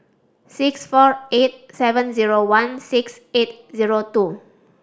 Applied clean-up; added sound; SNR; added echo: none; none; none; none.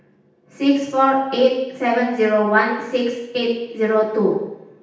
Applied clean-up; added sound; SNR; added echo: none; none; none; reverberation time 0.9 s.